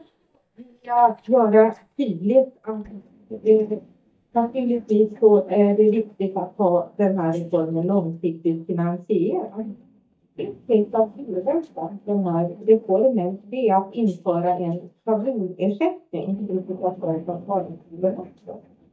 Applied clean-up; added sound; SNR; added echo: neural mask model DeepFilterNet 3.